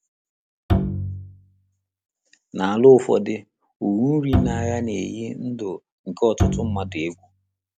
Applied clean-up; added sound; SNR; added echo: none; Bowed string instrument; 3 dB; none.